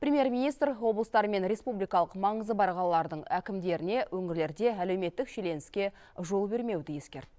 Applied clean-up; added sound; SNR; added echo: none; none; none; none.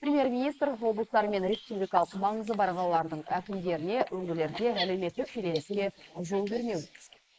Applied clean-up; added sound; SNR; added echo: neural mask model Resemble Enhance denoiser.